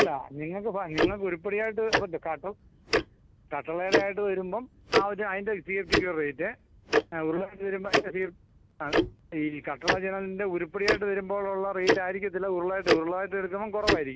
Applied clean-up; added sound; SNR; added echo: none; Tick-tock; 0 dB; none.